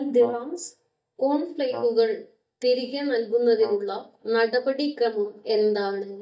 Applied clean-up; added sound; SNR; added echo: neural mask model DeepFilterNet 3.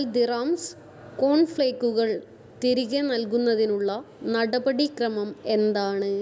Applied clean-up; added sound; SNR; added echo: none; none; none; none.